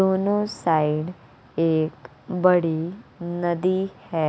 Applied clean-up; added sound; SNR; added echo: none; none; none; none.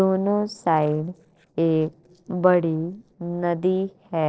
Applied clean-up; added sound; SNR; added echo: neural separator model SepFormer DNS4.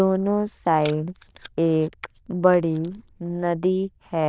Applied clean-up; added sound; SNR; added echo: neural diffusion model UNIVERSE++.